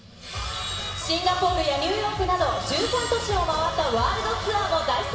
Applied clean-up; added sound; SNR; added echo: none; none; none; reverberation time 2.2 s.